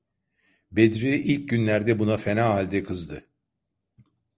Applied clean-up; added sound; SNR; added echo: none; none; none; none.